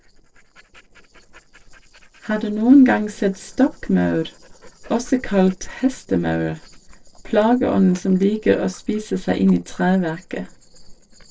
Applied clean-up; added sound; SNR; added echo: neural separator model SepFormer DNS4.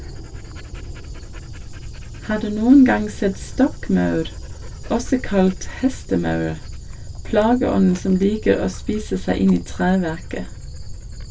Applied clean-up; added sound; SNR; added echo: none; Dog; 12 dB; reverberation time 0.1 s.